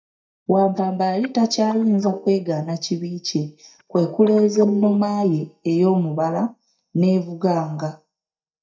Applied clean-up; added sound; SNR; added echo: neural mask model DeepFilterNet 3.